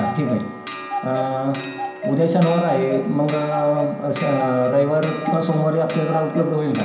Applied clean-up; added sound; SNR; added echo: none; Clock; 9 dB; reverberation time 0.5 s.